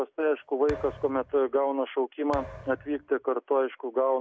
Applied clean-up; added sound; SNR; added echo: none; Thump, thud; 16 dB; none.